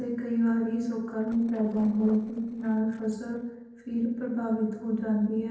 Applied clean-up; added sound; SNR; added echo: neural separator model SepFormer DNS4.